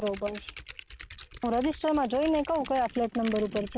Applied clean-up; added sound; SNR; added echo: none; Typing; 16 dB; none.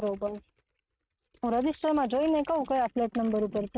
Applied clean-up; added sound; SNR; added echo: neural mask model RNNoise.